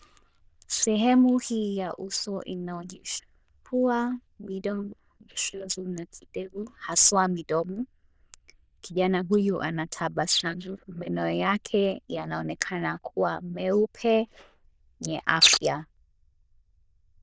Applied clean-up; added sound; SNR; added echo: neural diffusion model UNIVERSE++.